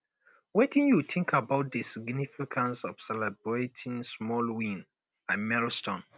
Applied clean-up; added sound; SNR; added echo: none; none; none; none.